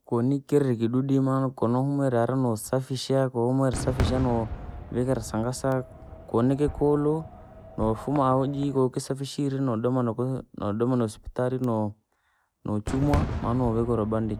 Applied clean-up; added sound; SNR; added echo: none; Fireworks; 11 dB; none.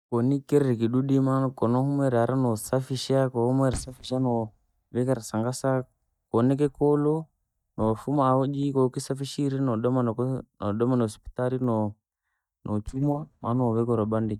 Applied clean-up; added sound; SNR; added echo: neural mask model DeepFilterNet 3.